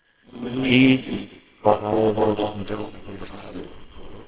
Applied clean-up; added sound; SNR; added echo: neural separator model SepFormer WHAMR!.